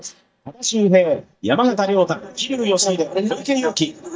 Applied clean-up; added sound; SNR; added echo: neural mask model DeepFilterNet 3.